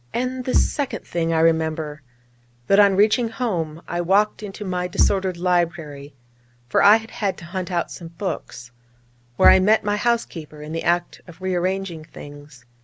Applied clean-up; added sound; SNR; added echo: none; Bass drum / Thump, thud; 7 dB; none.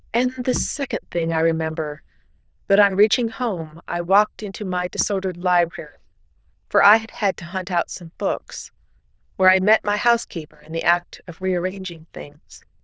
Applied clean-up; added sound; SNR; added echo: neural diffusion model UNIVERSE++.